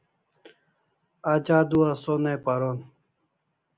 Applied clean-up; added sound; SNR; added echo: none; none; none; none.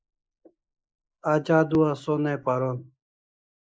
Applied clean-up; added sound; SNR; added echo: neural mask model Resemble Enhance denoiser.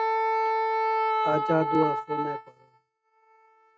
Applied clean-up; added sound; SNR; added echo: neural mask model RNNoise.